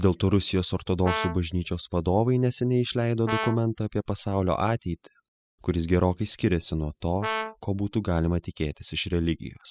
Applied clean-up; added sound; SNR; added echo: classical method spectral subtraction.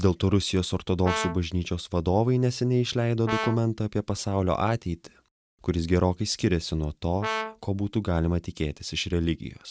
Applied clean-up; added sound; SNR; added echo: neural mask model RNNoise.